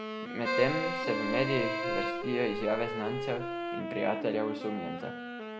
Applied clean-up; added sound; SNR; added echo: none; Wind instrument, woodwind instrument + Keyboard (musical); 1 dB; none.